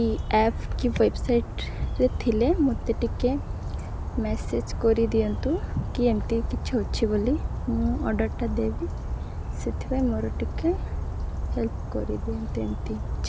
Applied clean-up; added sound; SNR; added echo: none; Bird vocalization, bird call, bird song; 2 dB; none.